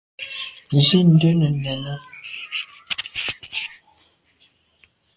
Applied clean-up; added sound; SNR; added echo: none; none; none; none.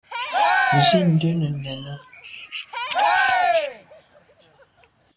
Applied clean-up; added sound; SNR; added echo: none; Cheering; -3 dB; none.